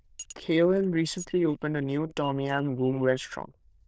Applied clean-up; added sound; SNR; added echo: neural diffusion model UNIVERSE++.